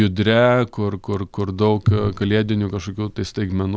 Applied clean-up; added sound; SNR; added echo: none; none; none; none.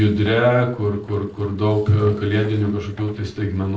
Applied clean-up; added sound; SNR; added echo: neural separator model SepFormer DNS4.